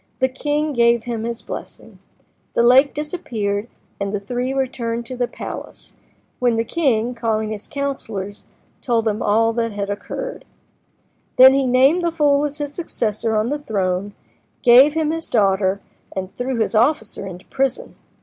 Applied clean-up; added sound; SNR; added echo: none; none; none; none.